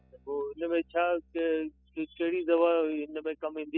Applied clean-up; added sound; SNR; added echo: classical method spectral subtraction.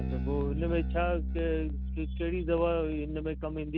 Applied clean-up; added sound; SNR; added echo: none; Bass guitar; 1 dB; none.